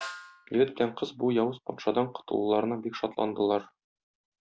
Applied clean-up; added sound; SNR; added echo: none; Snare drum; 17 dB; none.